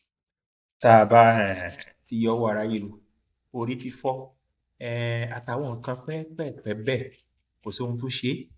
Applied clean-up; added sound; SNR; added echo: neural mask model DeepFilterNet 3.